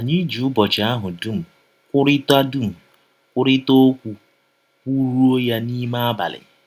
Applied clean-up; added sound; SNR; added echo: none; none; none; none.